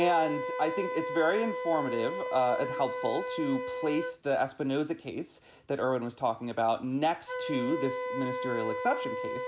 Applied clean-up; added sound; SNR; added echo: none; Wind instrument, woodwind instrument; 5 dB; none.